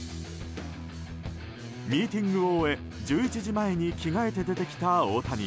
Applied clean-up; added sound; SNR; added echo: none; none; none; none.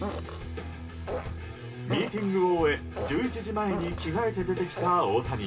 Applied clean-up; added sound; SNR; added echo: none; Fart; 11 dB; reverberation time 0.2 s.